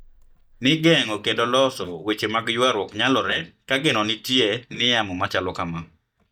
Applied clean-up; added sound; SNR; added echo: neural mask model DeepFilterNet 3.